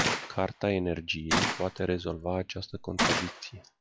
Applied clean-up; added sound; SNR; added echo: classical method log-MMSE.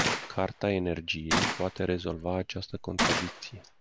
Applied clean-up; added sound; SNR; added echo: none; Gunshot, gunfire; 1 dB; none.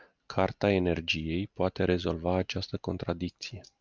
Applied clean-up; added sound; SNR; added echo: none; none; none; none.